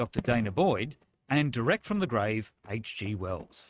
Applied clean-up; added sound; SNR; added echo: neural mask model RNNoise.